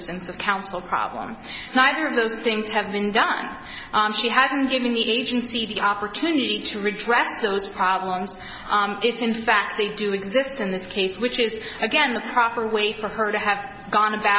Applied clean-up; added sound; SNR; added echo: none; none; none; none.